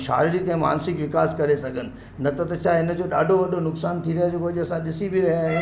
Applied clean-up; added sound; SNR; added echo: none; none; none; none.